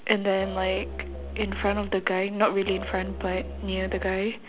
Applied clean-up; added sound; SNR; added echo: none; Musical instrument; 10 dB; none.